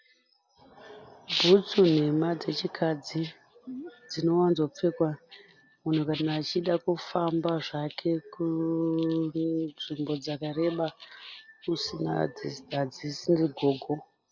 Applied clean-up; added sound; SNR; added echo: none; none; none; none.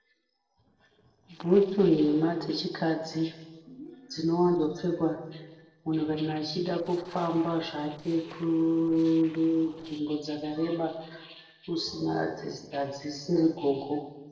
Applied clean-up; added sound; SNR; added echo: neural separator model SepFormer DNS4.